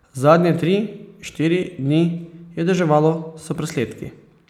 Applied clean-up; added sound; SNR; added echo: none; none; none; none.